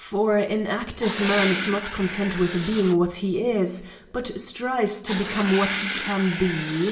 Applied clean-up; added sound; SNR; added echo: none; Writing; 7 dB; reverberation time 0.8 s.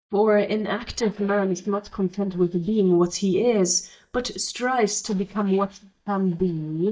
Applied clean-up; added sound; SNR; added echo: neural mask model DeepFilterNet 3.